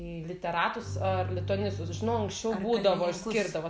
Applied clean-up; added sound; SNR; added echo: none; Bowed string instrument; 6 dB; none.